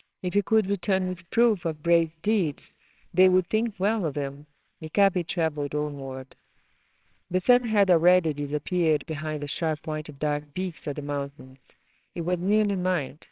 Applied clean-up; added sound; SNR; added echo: neural separator model SepFormer WHAMR!.